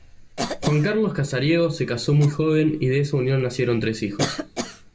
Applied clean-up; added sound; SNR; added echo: none; Cough; 13 dB; reverberation time 0.6 s.